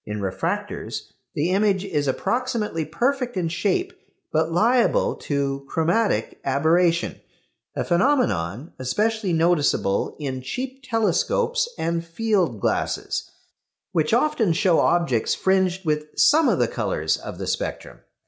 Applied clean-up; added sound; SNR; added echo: none; none; none; none.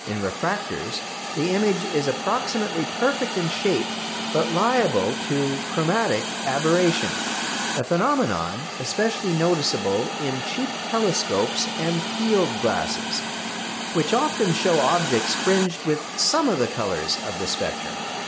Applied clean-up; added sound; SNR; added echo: none; Hiss; 5 dB; none.